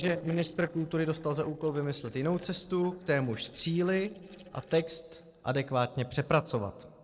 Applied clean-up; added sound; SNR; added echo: neural separator model SepFormer DNS4.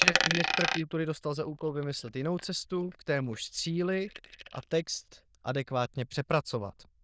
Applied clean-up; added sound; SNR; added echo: neural diffusion model UNIVERSE++.